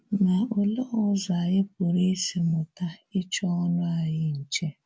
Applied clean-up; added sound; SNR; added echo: none; none; none; none.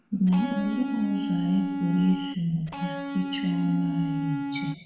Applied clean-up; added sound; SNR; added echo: none; Electric guitar; 4 dB; reverberation time 0.9 s.